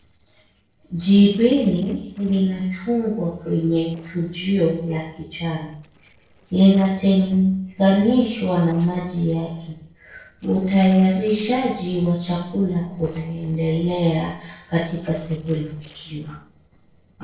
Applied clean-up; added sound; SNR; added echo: neural separator model SepFormer DNS4.